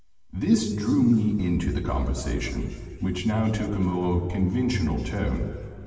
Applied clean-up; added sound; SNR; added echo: none; Piano; 15 dB; reverberation time 2.3 s.